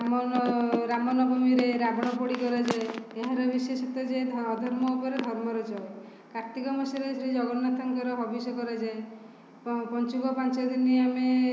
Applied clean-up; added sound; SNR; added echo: none; none; none; none.